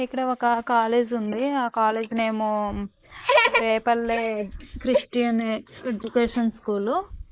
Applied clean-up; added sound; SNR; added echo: neural mask model Resemble Enhance denoiser.